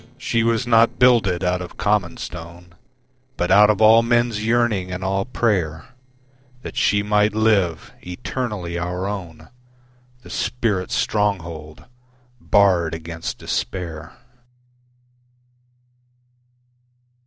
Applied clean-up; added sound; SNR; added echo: neural separator model SepFormer DNS4.